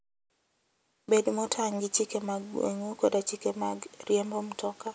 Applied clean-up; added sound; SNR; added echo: none; none; none; none.